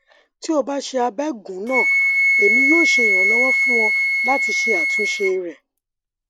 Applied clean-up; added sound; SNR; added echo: none; Wind instrument, woodwind instrument; -5 dB; none.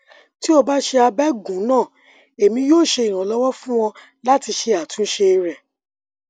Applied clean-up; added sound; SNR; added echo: none; none; none; none.